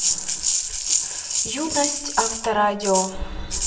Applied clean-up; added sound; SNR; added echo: none; Rattle (instrument); -1 dB; reverberation time 0.9 s.